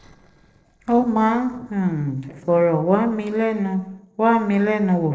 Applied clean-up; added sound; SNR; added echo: neural separator model SepFormer DNS4.